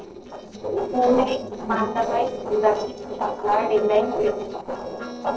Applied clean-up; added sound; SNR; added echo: neural separator model SepFormer DNS4.